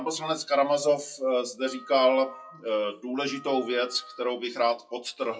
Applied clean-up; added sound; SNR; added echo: classical method WPE with log-MMSE.